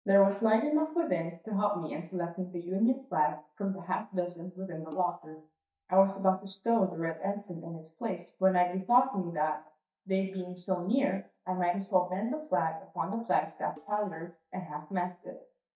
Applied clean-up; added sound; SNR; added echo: neural mask model DeepFilterNet 3.